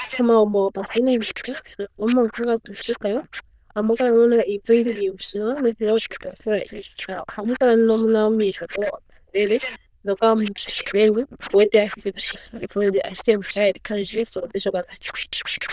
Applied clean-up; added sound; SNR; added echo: neural diffusion model UNIVERSE++.